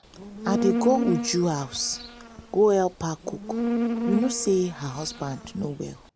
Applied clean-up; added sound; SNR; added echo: none; Insect; 4 dB; none.